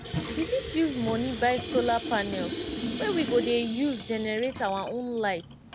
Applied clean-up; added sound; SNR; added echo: none; Sink (filling or washing) / Water tap, faucet; 3 dB; none.